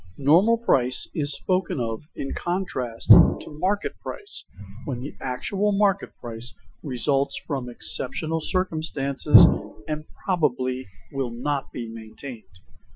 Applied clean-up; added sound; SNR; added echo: classical method Wiener filter.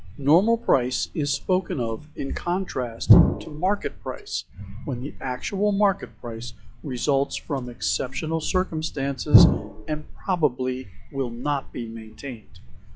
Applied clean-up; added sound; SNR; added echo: classical method log-MMSE.